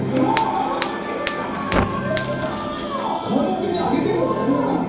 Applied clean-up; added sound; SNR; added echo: none; Fire; 8 dB; reverberation time 0.9 s.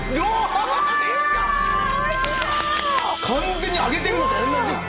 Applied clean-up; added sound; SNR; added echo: none; none; none; none.